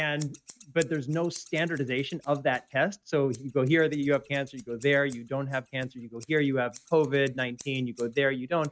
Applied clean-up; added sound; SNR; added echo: neural mask model RNNoise.